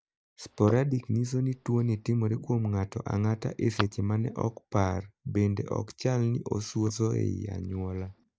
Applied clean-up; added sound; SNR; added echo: neural mask model DeepFilterNet 3.